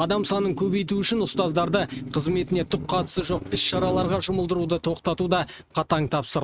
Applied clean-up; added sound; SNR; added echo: neural mask model RNNoise.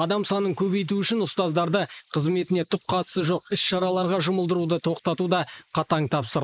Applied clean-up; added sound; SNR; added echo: neural mask model Resemble Enhance denoiser.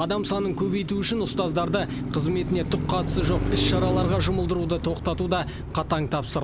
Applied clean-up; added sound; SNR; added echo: none; Car passing by; 3 dB; none.